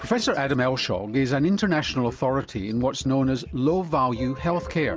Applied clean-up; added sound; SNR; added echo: none; none; none; none.